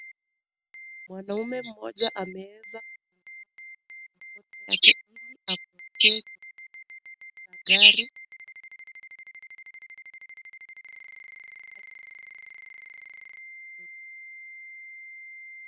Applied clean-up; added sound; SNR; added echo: none; Ringtone; 19 dB; none.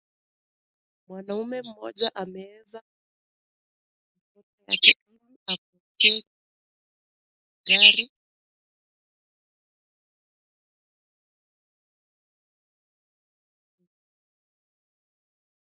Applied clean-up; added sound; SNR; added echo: neural mask model Resemble Enhance denoiser.